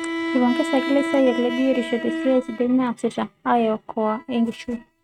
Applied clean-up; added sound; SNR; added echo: neural mask model RNNoise.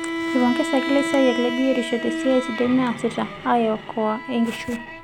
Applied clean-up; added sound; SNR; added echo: none; Bowed string instrument; 7 dB; none.